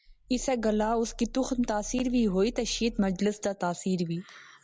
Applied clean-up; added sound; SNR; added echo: none; Growling; 16 dB; none.